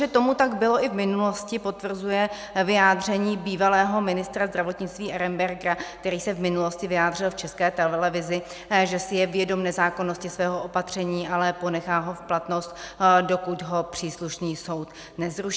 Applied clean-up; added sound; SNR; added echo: none; none; none; none.